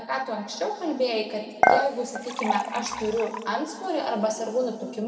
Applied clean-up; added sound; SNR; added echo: none; Dishes, pots, and pans / Chink, clink; -2 dB; reverberation time 1.9 s.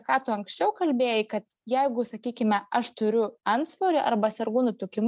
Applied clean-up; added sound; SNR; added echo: none; none; none; none.